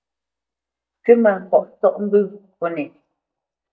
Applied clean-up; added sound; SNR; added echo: neural mask model DeepFilterNet 3.